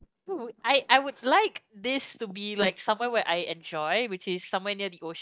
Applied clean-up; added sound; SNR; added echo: neural mask model DeepFilterNet 3.